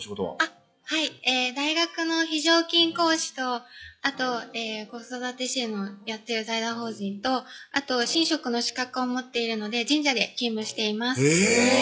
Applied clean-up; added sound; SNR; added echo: classical method log-MMSE.